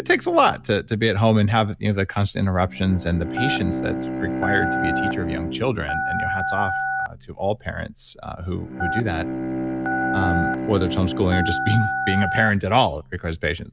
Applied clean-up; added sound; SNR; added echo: none; Telephone + Bowed string instrument; 4 dB; none.